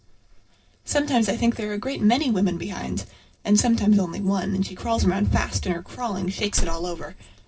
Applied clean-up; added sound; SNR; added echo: neural separator model SepFormer DNS4.